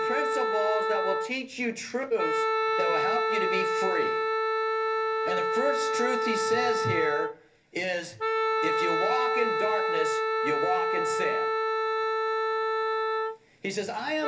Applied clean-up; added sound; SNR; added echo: none; Wind instrument, woodwind instrument; -5 dB; reverberation time 0.3 s.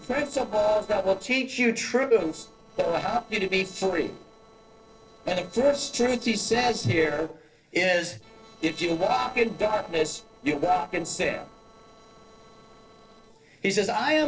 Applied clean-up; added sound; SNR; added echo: neural separator model SepFormer DNS4.